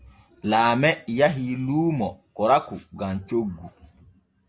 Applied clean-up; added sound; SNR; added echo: none; none; none; none.